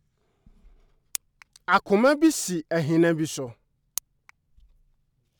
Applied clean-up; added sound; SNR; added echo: none; none; none; none.